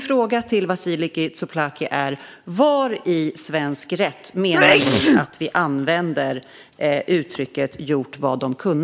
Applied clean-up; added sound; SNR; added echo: none; Sneeze; -3 dB; none.